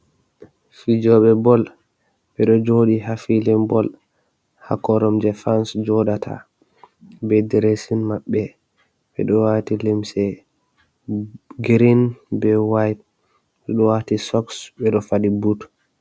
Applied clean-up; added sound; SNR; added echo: none; none; none; none.